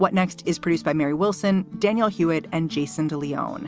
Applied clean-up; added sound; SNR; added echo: none; none; none; none.